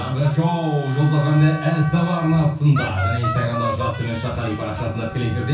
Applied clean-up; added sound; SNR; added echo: none; Wind instrument, woodwind instrument; 12 dB; reverberation time 0.6 s.